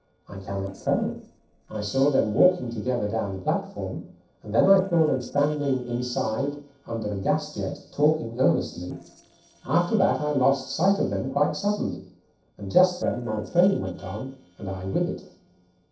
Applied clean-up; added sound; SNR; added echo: neural separator model SepFormer DNS4.